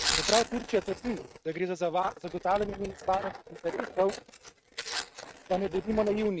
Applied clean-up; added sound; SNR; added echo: neural mask model RNNoise.